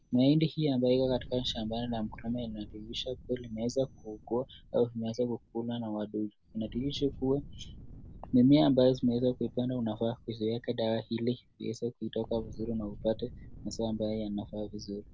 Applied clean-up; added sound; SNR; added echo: none; Fire; 17 dB; none.